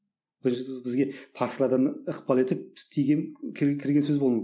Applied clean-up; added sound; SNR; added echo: none; none; none; none.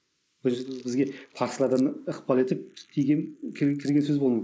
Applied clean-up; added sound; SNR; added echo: neural mask model Resemble Enhance denoiser.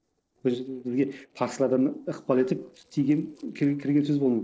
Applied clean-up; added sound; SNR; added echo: neural separator model SepFormer DNS4.